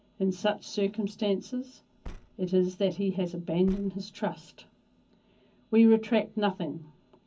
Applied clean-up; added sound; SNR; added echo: none; Car; 18 dB; reverberation time 0.4 s.